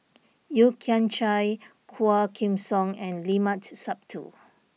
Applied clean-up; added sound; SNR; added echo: none; none; none; none.